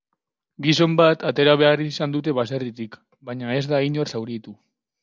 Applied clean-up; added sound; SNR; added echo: none; none; none; none.